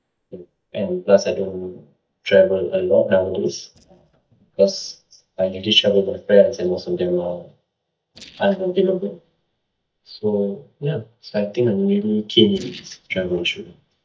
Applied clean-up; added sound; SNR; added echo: neural mask model DeepFilterNet 3.